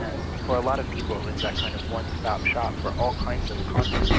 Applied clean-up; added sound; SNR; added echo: none; Bird vocalization, bird call, bird song; -3 dB; none.